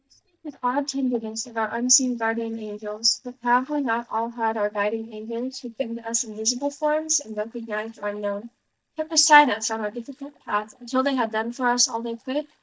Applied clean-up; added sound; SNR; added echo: neural mask model DeepFilterNet 3.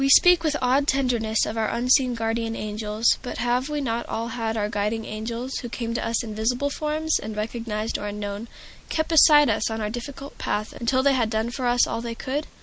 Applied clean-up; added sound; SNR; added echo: none; none; none; none.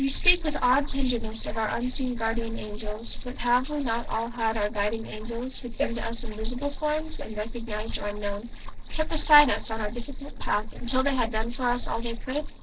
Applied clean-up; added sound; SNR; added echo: neural separator model SepFormer DNS4.